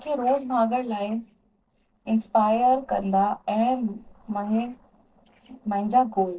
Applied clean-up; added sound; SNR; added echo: neural separator model SepFormer DNS4.